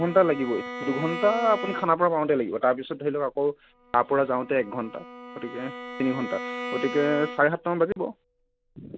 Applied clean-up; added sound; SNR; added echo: none; Bowed string instrument; 12 dB; none.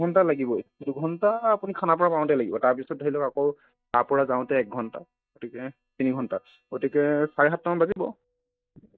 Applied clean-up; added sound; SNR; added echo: neural mask model DeepFilterNet 3.